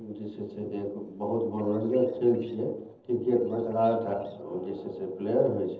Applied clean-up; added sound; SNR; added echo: neural separator model SepFormer DNS4.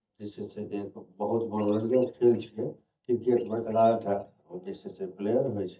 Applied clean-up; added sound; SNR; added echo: neural mask model DeepFilterNet 3.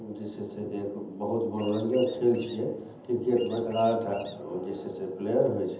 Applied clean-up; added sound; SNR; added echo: none; Bird vocalization, bird call, bird song; 20 dB; reverberation time 0.8 s.